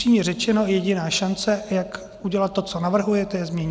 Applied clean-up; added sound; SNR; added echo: none; none; none; none.